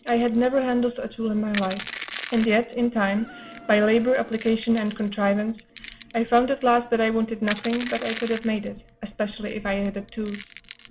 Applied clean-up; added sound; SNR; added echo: none; Crushing + Insect; 16 dB; none.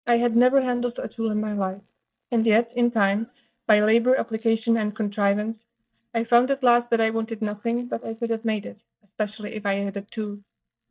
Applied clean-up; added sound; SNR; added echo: neural mask model DeepFilterNet 3.